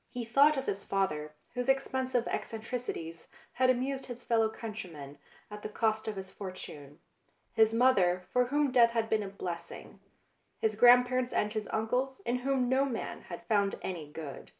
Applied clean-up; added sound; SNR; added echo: none; none; none; none.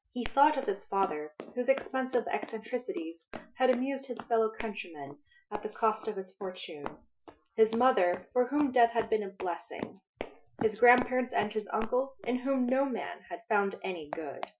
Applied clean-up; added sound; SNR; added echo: classical method Wiener filter.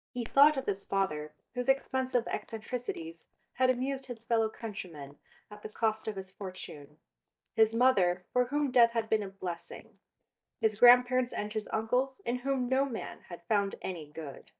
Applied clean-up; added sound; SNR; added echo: neural mask model DeepFilterNet 3.